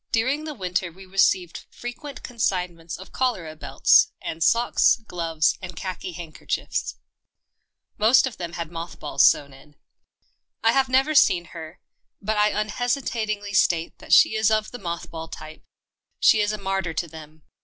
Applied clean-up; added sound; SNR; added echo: none; none; none; none.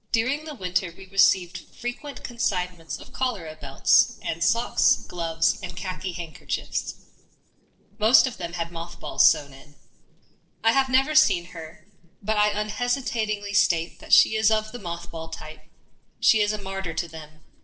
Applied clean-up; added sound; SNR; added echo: neural separator model SepFormer DNS4.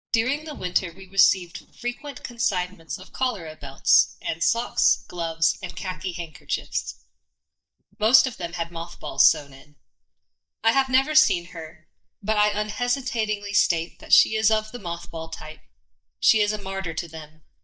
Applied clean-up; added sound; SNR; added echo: neural mask model DeepFilterNet 3.